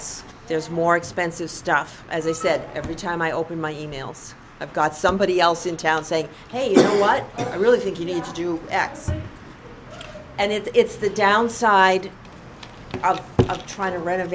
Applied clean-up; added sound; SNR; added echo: none; none; none; none.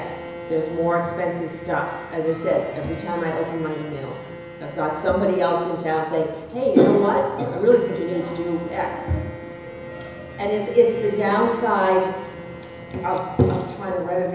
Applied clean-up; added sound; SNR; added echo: none; Bowed string instrument; 16 dB; reverberation time 1.0 s.